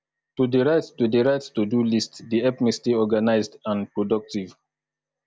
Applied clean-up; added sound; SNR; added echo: none; none; none; none.